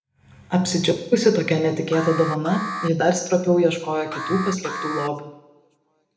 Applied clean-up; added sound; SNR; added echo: none; Alarm; 10 dB; reverberation time 0.9 s.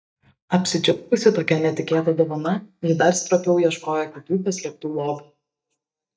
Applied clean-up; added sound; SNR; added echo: neural mask model DeepFilterNet 3.